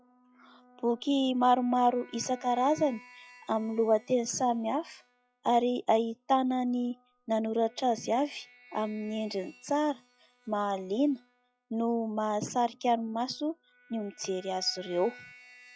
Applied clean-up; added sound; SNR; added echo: classical method log-MMSE.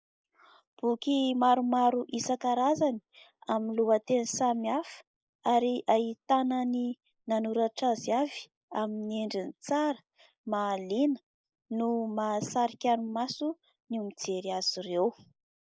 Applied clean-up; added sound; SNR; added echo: neural mask model Resemble Enhance denoiser.